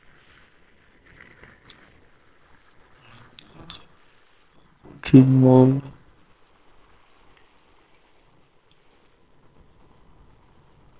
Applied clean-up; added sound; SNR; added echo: neural separator model SepFormer WHAMR!.